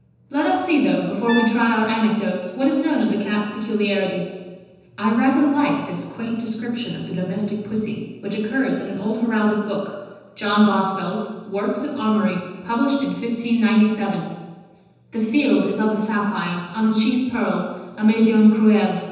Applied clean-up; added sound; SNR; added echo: none; Brass instrument; 12 dB; reverberation time 1.1 s.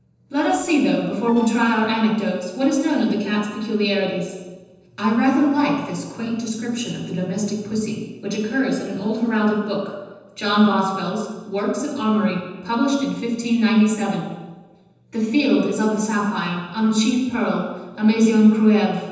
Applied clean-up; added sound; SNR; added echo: neural separator model SepFormer DNS4.